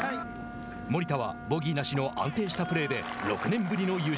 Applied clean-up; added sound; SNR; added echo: none; Wind instrument, woodwind instrument; 12 dB; none.